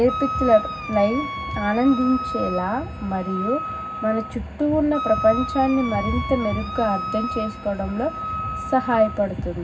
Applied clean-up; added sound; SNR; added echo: none; Wind instrument, woodwind instrument; 8 dB; reverberation time 0.4 s.